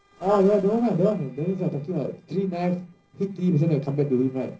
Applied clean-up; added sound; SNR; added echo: neural separator model SepFormer DNS4.